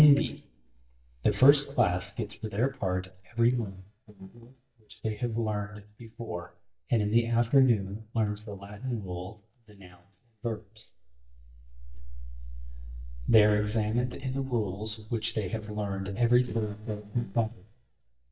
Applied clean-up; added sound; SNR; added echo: neural mask model DeepFilterNet 3.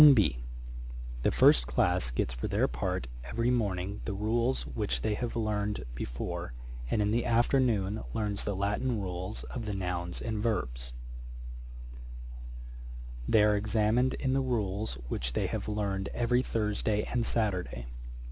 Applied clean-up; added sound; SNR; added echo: none; none; none; none.